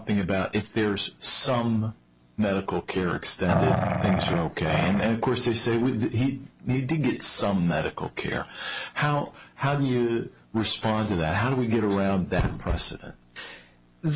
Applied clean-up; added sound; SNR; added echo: none; Growling; 0 dB; none.